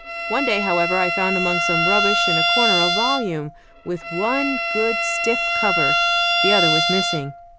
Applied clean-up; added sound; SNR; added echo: none; Bowed string instrument; -3 dB; none.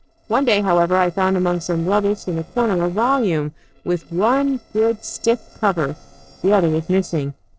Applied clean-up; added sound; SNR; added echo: neural separator model SepFormer DNS4.